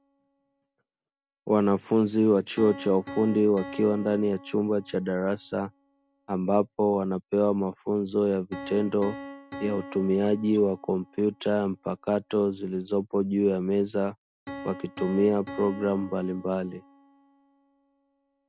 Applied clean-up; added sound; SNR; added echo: none; Piano; 18 dB; none.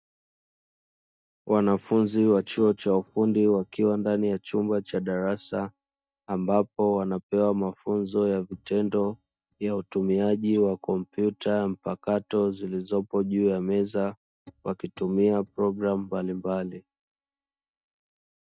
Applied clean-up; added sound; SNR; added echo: neural mask model DeepFilterNet 3.